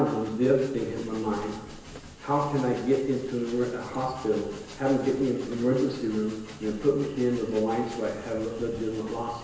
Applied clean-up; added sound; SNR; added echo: none; Train; 16 dB; reverberation time 1.0 s.